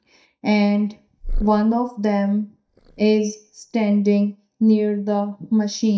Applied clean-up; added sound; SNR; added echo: neural mask model DeepFilterNet 3.